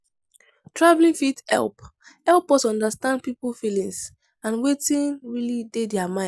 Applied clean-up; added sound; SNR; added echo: none; none; none; none.